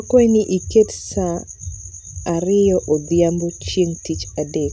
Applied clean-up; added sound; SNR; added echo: none; none; none; none.